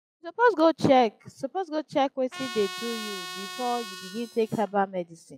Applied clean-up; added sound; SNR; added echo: classical method log-MMSE.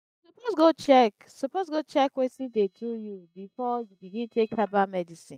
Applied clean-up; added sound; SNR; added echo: neural mask model DeepFilterNet 3.